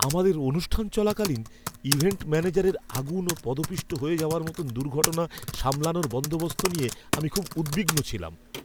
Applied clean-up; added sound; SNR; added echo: none; Typing; 7 dB; none.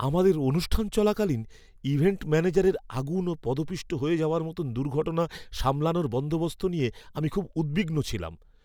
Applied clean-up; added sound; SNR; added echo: none; none; none; none.